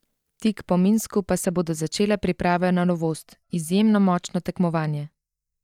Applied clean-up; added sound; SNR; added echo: neural mask model DeepFilterNet 3.